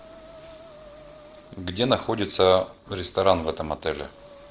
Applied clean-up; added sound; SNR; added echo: neural separator model SepFormer DNS4.